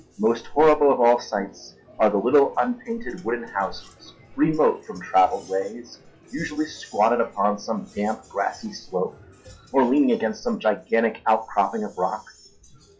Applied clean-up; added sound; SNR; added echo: classical method log-MMSE.